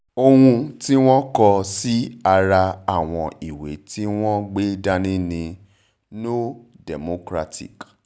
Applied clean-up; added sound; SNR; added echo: none; none; none; none.